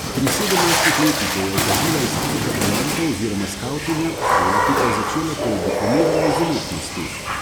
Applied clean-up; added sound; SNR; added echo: none; Water / Splash, splatter; -3 dB; none.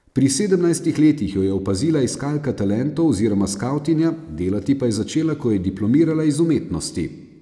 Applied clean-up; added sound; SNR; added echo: none; none; none; none.